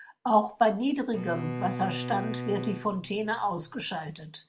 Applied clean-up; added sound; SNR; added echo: none; Bowed string instrument; 8 dB; none.